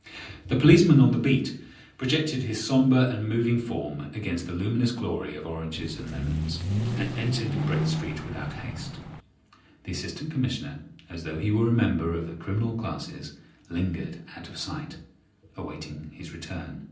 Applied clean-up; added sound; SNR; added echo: neural separator model SepFormer DNS4.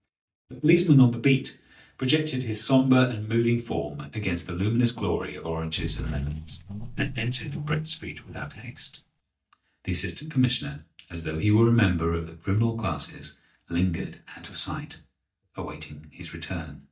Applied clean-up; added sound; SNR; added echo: neural mask model DeepFilterNet 3.